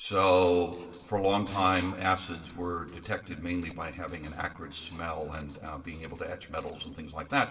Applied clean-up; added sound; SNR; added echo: none; Writing; 19 dB; reverberation time 1.9 s.